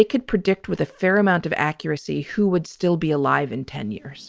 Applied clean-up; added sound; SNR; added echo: none; none; none; none.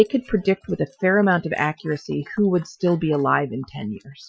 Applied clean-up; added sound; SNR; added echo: classical method Wiener filter.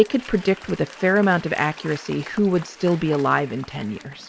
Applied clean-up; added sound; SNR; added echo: none; Applause / Crowd; 19 dB; none.